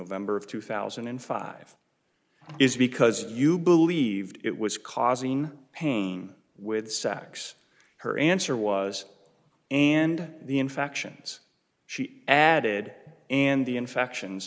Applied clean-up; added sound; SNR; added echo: none; none; none; none.